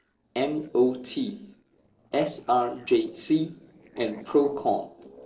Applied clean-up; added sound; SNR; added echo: neural separator model SepFormer DNS4.